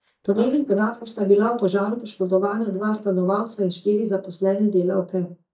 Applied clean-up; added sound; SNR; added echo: neural mask model DeepFilterNet 3.